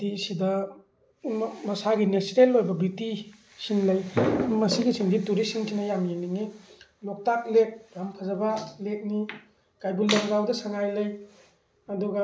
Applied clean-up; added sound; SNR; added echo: none; none; none; none.